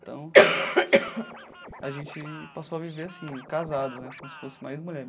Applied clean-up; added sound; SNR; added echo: none; Scratching (performance technique); 19 dB; reverberation time 1.9 s.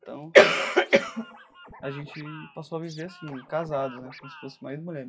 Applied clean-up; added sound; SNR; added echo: classical method WPE with log-MMSE.